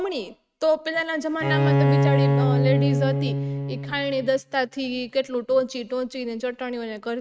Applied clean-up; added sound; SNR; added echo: neural mask model RNNoise.